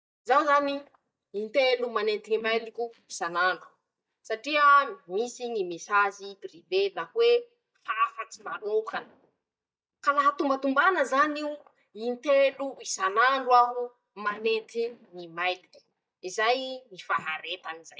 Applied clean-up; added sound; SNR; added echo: neural mask model DeepFilterNet 3.